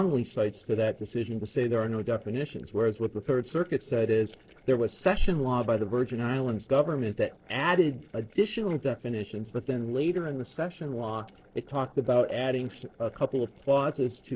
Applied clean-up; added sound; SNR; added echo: neural separator model SepFormer DNS4.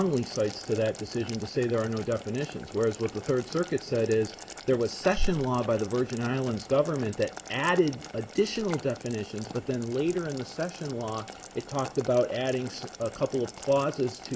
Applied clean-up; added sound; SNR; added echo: none; Boiling; 16 dB; none.